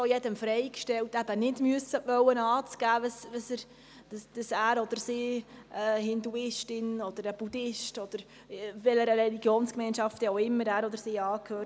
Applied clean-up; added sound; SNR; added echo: none; none; none; none.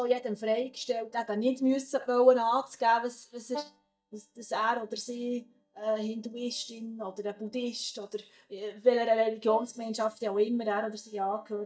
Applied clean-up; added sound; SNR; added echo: neural mask model DeepFilterNet 3.